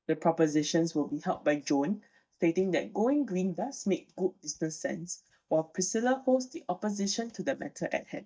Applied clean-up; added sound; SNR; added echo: neural mask model DeepFilterNet 3.